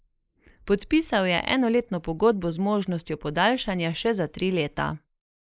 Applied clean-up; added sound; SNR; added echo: neural mask model Resemble Enhance denoiser.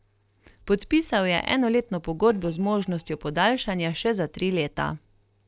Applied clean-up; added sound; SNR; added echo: neural separator model SepFormer DNS4.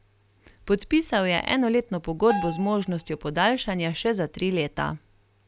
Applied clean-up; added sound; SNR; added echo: none; Bell; 10 dB; none.